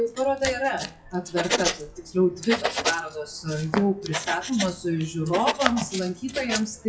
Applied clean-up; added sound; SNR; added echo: classical method WPE with log-MMSE.